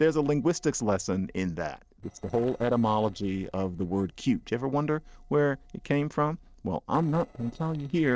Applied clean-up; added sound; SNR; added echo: neural separator model SepFormer DNS4.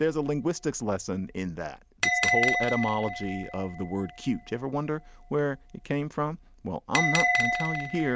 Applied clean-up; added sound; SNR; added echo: none; Bell; 1 dB; none.